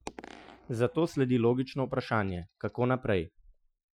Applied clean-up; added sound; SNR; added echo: classical method Wiener filter.